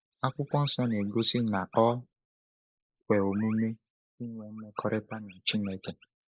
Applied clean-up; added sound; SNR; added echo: neural mask model Resemble Enhance denoiser.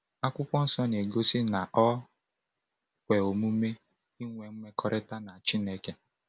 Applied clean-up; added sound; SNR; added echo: none; none; none; none.